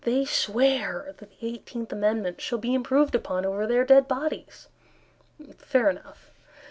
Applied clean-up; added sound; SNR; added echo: none; none; none; none.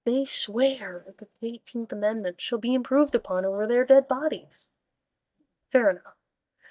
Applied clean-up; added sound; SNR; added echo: neural mask model DeepFilterNet 3.